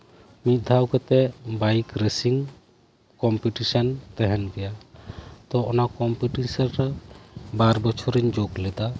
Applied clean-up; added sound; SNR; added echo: none; none; none; none.